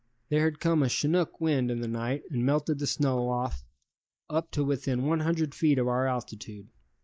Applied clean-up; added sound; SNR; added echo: neural mask model Resemble Enhance denoiser.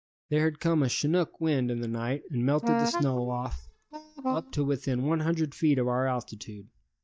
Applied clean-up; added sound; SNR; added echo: neural mask model DeepFilterNet 3.